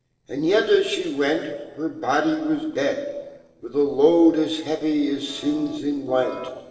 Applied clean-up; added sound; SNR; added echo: neural separator model SepFormer DNS4.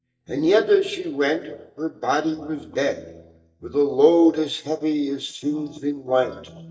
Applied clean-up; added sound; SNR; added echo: neural mask model DeepFilterNet 3.